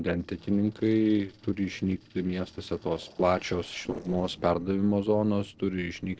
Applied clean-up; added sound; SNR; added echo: neural separator model SepFormer DNS4.